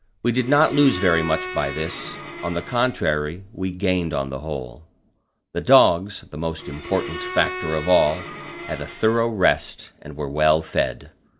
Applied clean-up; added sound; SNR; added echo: none; Bowed string instrument; 11 dB; none.